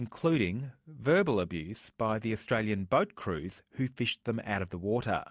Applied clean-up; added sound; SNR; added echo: none; none; none; none.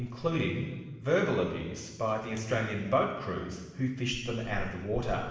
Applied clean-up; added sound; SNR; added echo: none; Chewing, mastication; 14 dB; reverberation time 1.2 s.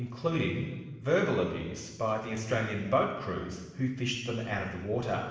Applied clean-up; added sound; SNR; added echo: neural separator model SepFormer DNS4.